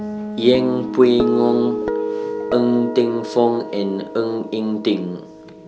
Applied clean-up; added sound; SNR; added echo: none; Guitar; 6 dB; none.